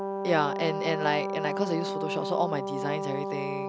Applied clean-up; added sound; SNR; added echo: none; Brass instrument; 2 dB; none.